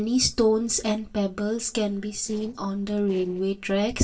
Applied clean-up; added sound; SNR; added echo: neural separator model SepFormer DNS4.